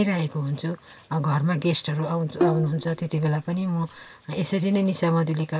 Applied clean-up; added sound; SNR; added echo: none; Bowed string instrument; 6 dB; none.